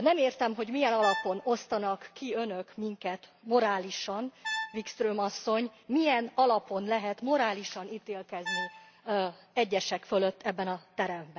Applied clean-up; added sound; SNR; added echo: none; Brass instrument; 10 dB; none.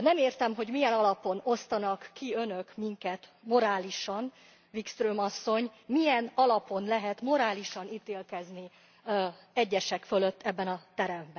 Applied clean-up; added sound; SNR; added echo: none; none; none; none.